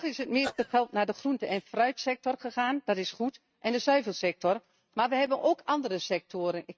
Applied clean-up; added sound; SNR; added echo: neural mask model RNNoise.